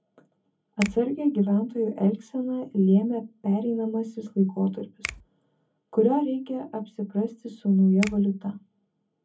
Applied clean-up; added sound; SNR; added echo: none; Finger snapping; 17 dB; reverberation time 0.3 s.